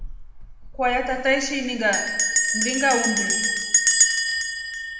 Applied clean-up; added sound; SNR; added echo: none; Bell; -3 dB; reverberation time 1.1 s.